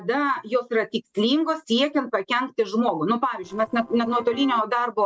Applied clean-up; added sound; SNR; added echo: neural separator model SepFormer DNS4.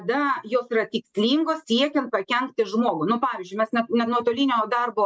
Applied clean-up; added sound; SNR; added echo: neural mask model Resemble Enhance denoiser.